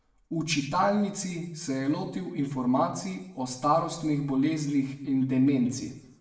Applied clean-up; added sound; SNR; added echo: none; none; none; reverberation time 0.7 s.